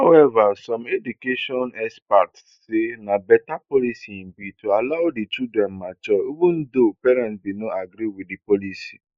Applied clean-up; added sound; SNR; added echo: neural mask model Resemble Enhance denoiser.